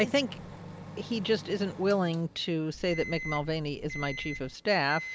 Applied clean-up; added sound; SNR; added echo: none; Buzz + Microwave oven; 12 dB; none.